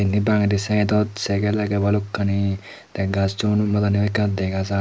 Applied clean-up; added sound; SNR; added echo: none; none; none; none.